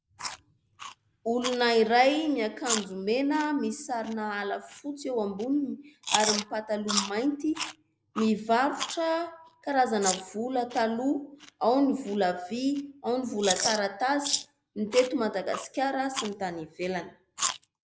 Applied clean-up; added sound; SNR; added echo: neural mask model Resemble Enhance denoiser.